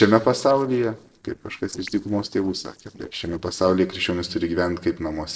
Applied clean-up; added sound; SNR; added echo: neural separator model SepFormer DNS4.